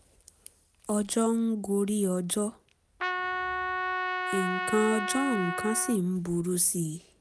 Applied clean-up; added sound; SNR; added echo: none; Trumpet; 3 dB; none.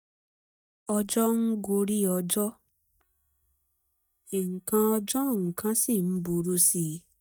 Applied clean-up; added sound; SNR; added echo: neural mask model DeepFilterNet 3.